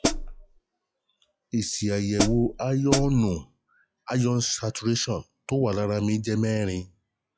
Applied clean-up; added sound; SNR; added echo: classical method log-MMSE.